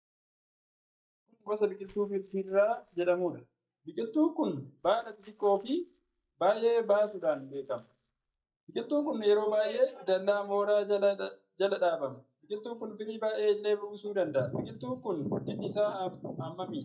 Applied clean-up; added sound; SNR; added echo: neural mask model DeepFilterNet 3.